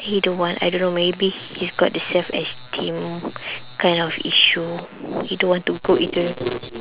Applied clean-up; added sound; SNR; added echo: none; none; none; none.